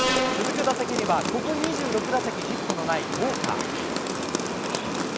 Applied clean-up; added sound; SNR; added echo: none; Rain + Subway, metro, underground; -1 dB; none.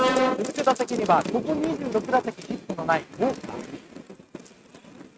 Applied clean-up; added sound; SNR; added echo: neural mask model RNNoise.